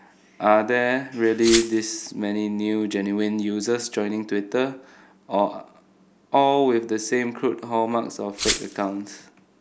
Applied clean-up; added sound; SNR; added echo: none; Glass; 7 dB; none.